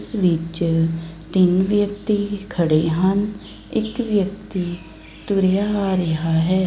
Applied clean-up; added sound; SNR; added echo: none; none; none; none.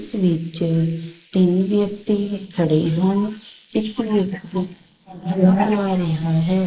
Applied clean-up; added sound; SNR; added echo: neural mask model Resemble Enhance denoiser.